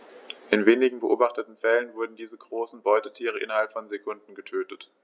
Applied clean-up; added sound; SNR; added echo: none; none; none; none.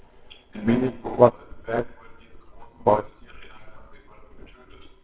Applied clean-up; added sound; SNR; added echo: neural separator model SepFormer WHAMR!.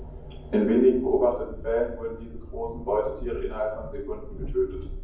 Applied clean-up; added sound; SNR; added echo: none; Train; 11 dB; reverberation time 0.9 s.